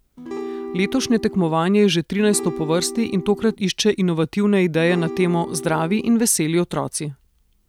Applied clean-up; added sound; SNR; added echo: none; Acoustic guitar / Strum; 11 dB; none.